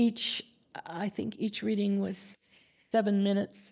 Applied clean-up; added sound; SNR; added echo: neural mask model DeepFilterNet 3.